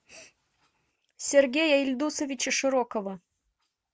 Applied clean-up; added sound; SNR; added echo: none; none; none; none.